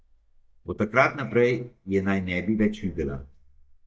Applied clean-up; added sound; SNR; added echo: neural mask model DeepFilterNet 3.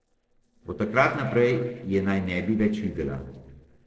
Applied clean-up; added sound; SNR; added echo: neural separator model SepFormer DNS4.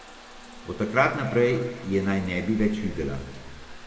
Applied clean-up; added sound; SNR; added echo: none; Trickle, dribble / Bathtub (filling or washing) / Water tap, faucet; 14 dB; reverberation time 1.9 s.